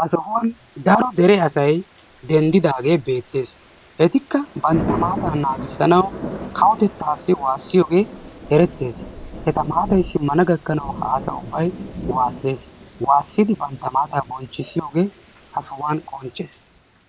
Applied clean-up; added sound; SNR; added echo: none; Thunder / Rain; 14 dB; none.